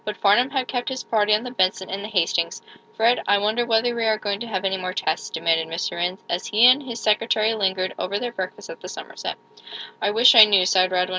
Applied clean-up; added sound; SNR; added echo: none; none; none; none.